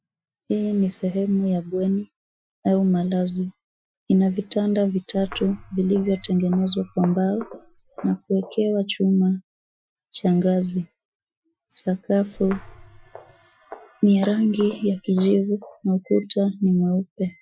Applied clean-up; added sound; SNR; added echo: classical method Wiener filter.